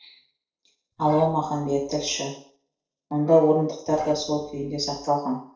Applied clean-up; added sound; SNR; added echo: neural separator model SepFormer DNS4.